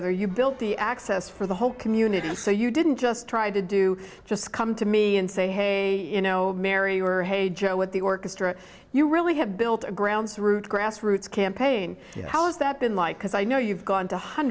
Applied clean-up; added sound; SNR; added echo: none; Sneeze / Church bell; 19 dB; none.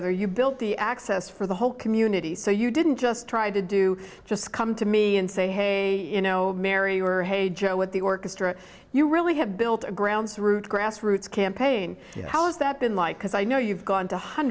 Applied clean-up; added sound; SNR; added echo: none; none; none; none.